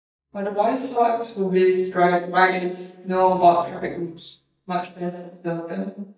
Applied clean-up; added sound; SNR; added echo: neural mask model DeepFilterNet 3.